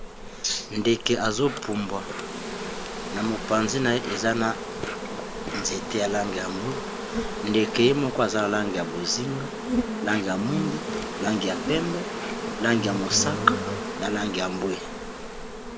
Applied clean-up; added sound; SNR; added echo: none; Insect; 5 dB; none.